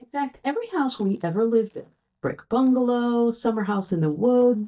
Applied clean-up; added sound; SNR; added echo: neural mask model DeepFilterNet 3.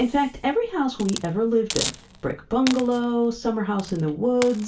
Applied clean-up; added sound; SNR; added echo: none; Hiss; 13 dB; reverberation time 0.3 s.